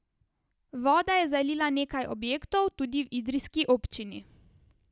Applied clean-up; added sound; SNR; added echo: none; none; none; none.